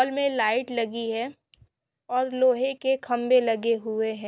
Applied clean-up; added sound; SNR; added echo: none; none; none; none.